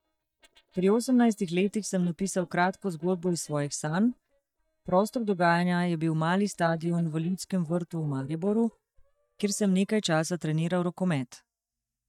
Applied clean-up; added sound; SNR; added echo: neural mask model DeepFilterNet 3.